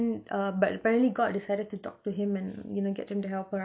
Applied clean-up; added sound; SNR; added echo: none; none; none; none.